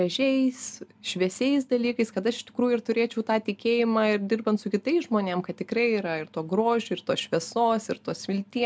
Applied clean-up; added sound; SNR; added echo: none; none; none; none.